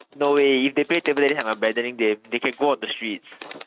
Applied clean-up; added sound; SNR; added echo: neural mask model RNNoise.